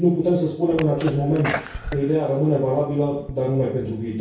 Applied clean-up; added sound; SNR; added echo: none; Sneeze; 12 dB; reverberation time 0.6 s.